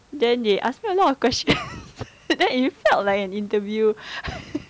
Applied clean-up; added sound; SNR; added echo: none; none; none; none.